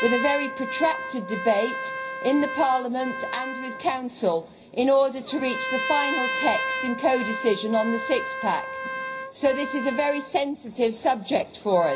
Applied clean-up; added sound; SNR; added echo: none; Trumpet; 7 dB; reverberation time 0.5 s.